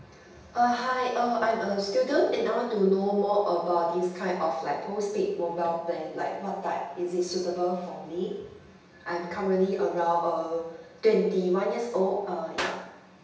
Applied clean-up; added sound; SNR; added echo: none; Clapping; 8 dB; reverberation time 0.9 s.